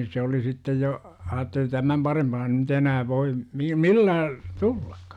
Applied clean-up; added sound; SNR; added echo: none; none; none; none.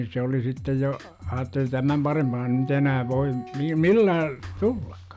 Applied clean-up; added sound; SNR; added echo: none; Drum kit + Wind instrument, woodwind instrument; 18 dB; none.